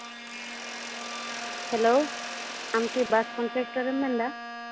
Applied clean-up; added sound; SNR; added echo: none; Bowed string instrument + Mechanisms; 8 dB; none.